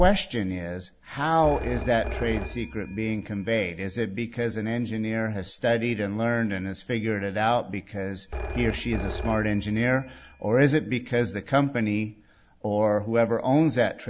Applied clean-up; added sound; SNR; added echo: none; Telephone; 10 dB; none.